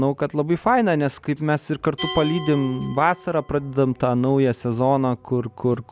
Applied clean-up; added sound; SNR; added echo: none; Glass; 9 dB; none.